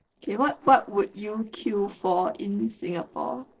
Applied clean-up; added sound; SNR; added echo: neural separator model SepFormer DNS4.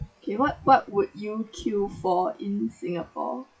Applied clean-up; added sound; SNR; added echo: classical method WPE with log-MMSE.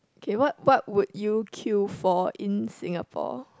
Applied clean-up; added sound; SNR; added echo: none; none; none; none.